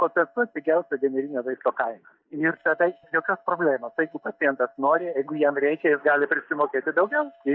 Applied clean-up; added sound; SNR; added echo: neural mask model DeepFilterNet 3.